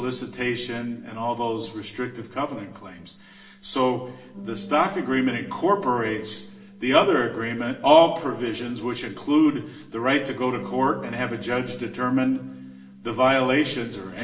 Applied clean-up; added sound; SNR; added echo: none; Bass guitar; 20 dB; reverberation time 0.7 s.